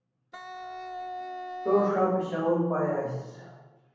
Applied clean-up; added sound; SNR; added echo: none; Wind instrument, woodwind instrument; 9 dB; reverberation time 1.1 s.